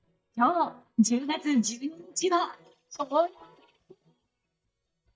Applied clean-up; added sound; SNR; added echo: neural mask model DeepFilterNet 3.